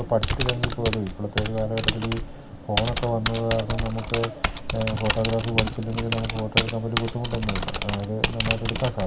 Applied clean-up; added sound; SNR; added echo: none; Typing; 2 dB; none.